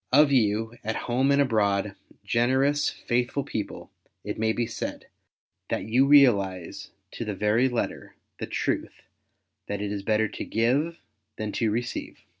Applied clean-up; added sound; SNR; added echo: none; none; none; none.